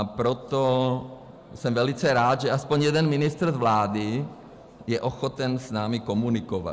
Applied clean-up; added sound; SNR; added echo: none; none; none; none.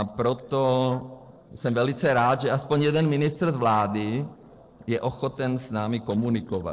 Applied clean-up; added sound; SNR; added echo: neural separator model SepFormer DNS4.